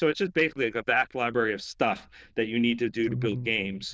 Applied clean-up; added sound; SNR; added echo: neural diffusion model UNIVERSE++.